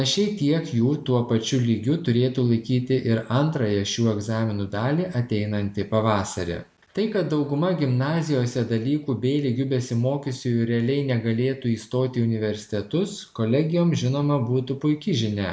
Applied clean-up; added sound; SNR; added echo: none; none; none; none.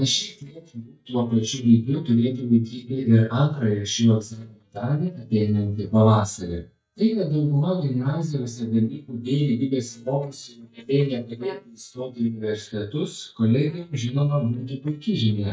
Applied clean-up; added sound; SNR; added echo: neural mask model DeepFilterNet 3.